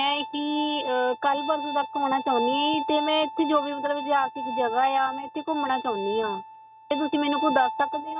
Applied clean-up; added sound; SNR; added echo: neural mask model RNNoise.